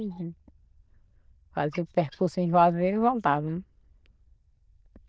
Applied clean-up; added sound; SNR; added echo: neural diffusion model UNIVERSE++.